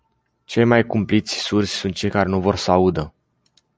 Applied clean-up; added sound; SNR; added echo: none; none; none; none.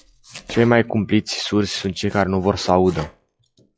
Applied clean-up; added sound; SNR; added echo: classical method log-MMSE.